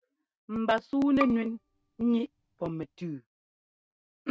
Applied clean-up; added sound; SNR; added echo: neural mask model RNNoise.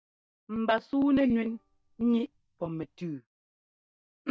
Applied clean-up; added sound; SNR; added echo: neural mask model DeepFilterNet 3.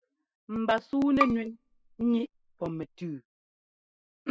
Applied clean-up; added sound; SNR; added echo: classical method spectral subtraction.